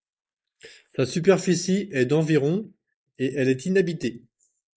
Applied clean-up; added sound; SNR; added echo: neural mask model Resemble Enhance denoiser.